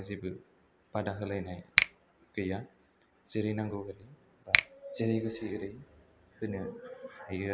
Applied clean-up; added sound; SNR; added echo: none; Finger snapping; -1 dB; none.